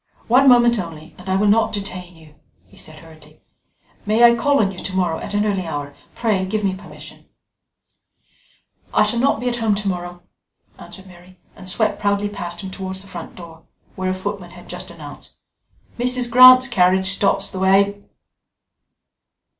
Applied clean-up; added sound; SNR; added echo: none; none; none; none.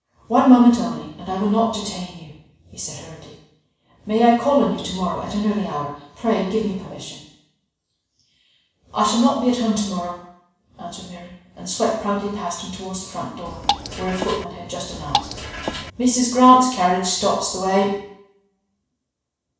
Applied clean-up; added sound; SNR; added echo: none; Drip / Water; 5 dB; reverberation time 0.7 s.